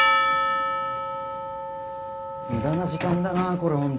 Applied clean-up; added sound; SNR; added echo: none; Percussion; -1 dB; none.